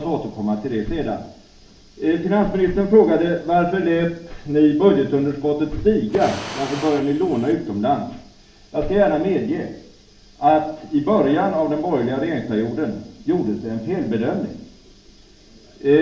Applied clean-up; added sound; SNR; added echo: none; Fire; 12 dB; reverberation time 0.5 s.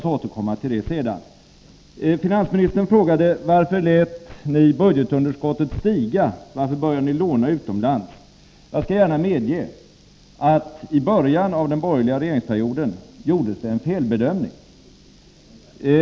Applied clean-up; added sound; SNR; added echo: none; none; none; none.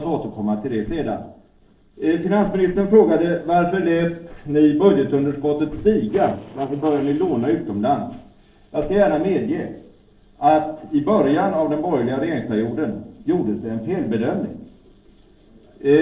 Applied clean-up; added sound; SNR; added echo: neural separator model SepFormer DNS4.